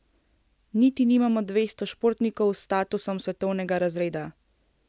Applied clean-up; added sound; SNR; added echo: none; none; none; none.